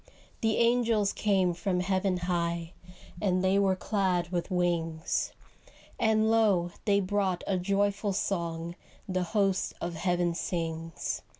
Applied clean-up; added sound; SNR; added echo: none; none; none; none.